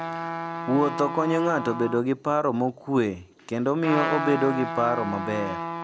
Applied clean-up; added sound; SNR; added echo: none; Trumpet; 7 dB; none.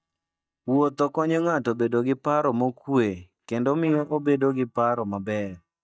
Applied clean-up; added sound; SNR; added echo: neural mask model DeepFilterNet 3.